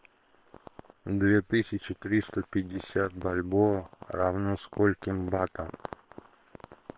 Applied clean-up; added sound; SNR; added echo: neural separator model SepFormer WHAM!.